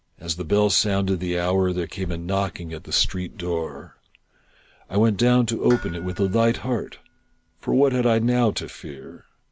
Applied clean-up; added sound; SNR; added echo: none; Dishes, pots, and pans; 19 dB; none.